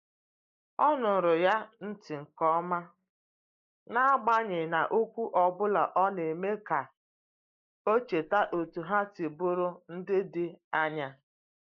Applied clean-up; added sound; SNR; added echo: neural mask model Resemble Enhance denoiser.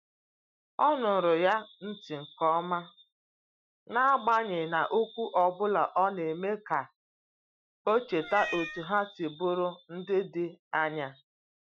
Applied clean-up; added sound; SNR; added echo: classical method Wiener filter.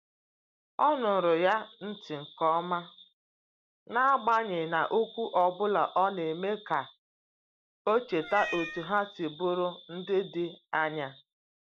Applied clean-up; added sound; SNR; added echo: none; Meow; 9 dB; none.